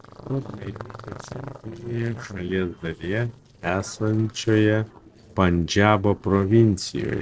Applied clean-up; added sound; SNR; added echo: neural separator model SepFormer DNS4.